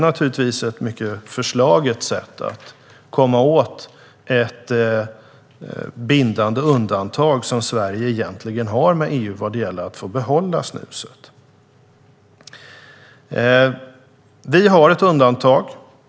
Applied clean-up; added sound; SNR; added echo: none; none; none; none.